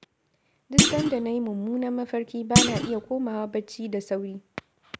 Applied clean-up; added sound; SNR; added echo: none; Thump, thud; -4 dB; none.